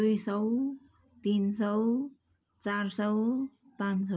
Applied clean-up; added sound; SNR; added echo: none; none; none; none.